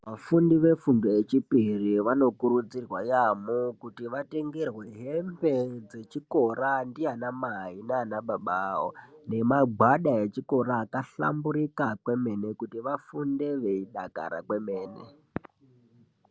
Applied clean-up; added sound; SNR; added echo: none; none; none; none.